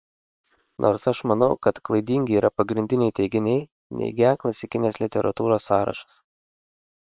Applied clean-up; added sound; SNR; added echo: neural separator model SepFormer WHAM!.